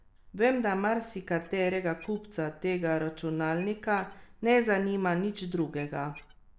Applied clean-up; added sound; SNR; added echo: none; Squeak / Dishes, pots, and pans; 17 dB; none.